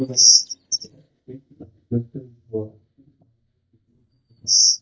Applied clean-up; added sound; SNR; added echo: neural mask model DeepFilterNet 3.